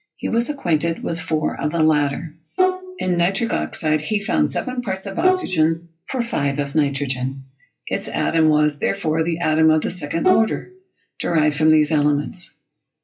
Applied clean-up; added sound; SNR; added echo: classical method WPE with log-MMSE.